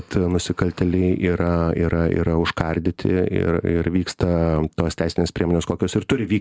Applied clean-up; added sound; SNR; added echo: none; none; none; none.